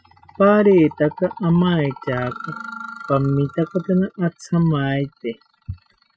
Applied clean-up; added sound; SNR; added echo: classical method Wiener filter.